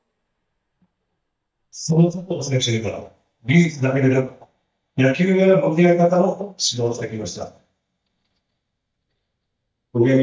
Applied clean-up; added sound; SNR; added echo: neural mask model DeepFilterNet 3.